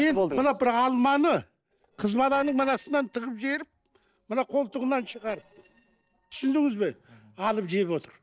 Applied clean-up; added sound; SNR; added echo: neural separator model SepFormer DNS4.